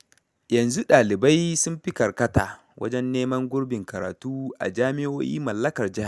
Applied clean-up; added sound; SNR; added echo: none; none; none; none.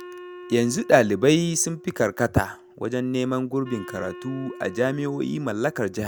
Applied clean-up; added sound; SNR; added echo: none; Wind instrument, woodwind instrument; 18 dB; none.